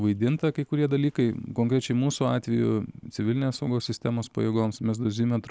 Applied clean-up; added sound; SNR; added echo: none; none; none; none.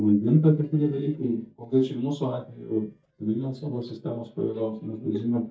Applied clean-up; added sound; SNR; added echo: neural mask model DeepFilterNet 3.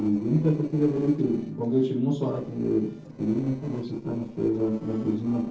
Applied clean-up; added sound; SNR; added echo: neural separator model SepFormer DNS4.